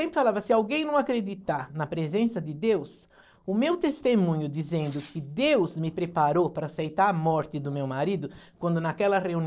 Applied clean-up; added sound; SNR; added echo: neural separator model SepFormer DNS4.